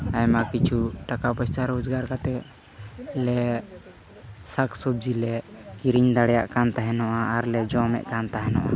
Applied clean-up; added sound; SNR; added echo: none; none; none; none.